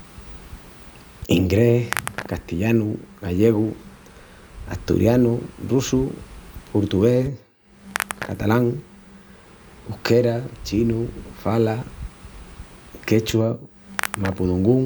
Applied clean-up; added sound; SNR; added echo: none; Hands; 14 dB; none.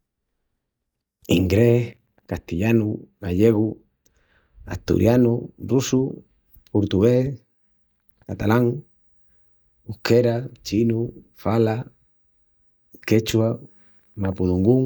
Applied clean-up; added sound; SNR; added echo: neural mask model DeepFilterNet 3.